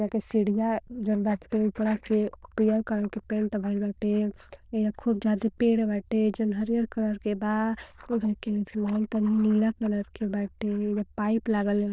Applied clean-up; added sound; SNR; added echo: neural diffusion model UNIVERSE++.